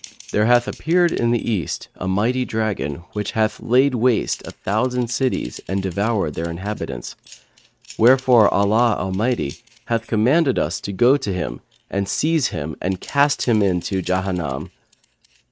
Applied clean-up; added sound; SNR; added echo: neural mask model RNNoise.